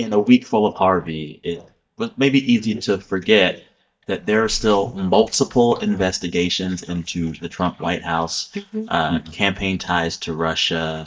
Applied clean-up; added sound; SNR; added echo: neural mask model DeepFilterNet 3.